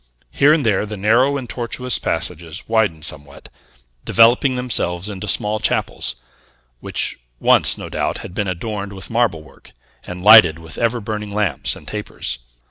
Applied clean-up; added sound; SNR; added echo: none; none; none; none.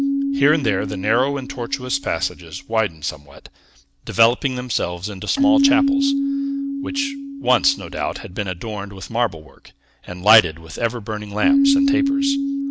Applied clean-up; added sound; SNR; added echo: none; Keyboard (musical); 0 dB; none.